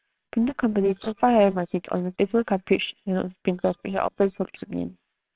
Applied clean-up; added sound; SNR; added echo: neural separator model SepFormer WHAMR!.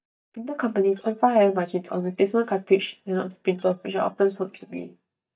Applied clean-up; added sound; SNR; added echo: neural mask model DeepFilterNet 3.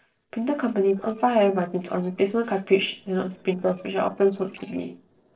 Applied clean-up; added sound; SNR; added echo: neural separator model SepFormer DNS4.